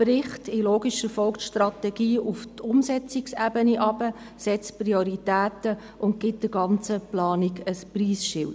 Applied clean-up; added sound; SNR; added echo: none; none; none; none.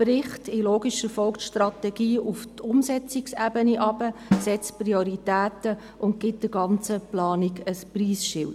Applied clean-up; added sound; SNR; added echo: none; Drum; 9 dB; none.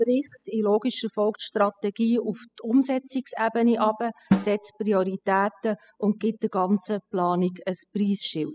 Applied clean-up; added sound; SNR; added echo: classical method spectral subtraction.